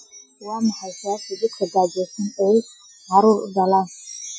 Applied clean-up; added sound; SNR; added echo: classical method Wiener filter.